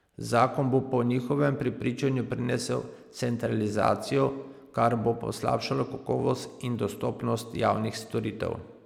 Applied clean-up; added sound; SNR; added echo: none; none; none; none.